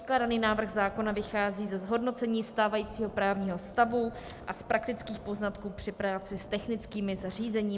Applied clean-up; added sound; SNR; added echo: none; Wind; 19 dB; none.